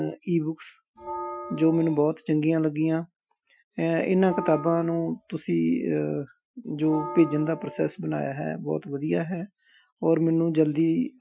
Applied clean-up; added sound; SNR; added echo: classical method Wiener filter.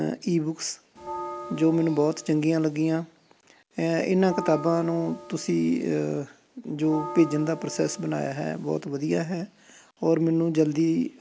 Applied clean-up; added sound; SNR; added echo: none; Bell; 13 dB; none.